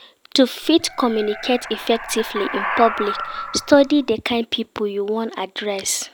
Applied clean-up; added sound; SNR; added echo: none; Animal; 9 dB; none.